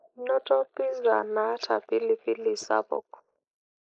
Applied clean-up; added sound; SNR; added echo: neural mask model Resemble Enhance denoiser.